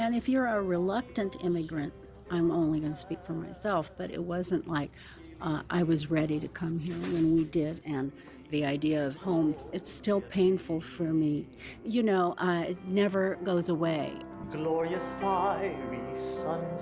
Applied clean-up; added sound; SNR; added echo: none; none; none; none.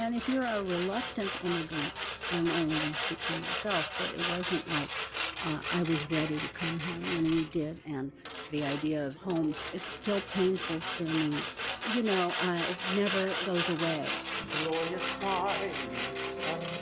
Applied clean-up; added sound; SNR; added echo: none; Sawing; -1 dB; none.